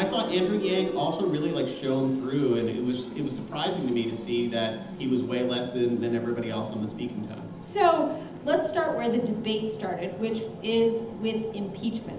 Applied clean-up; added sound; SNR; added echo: none; Fill (with liquid); 14 dB; reverberation time 0.8 s.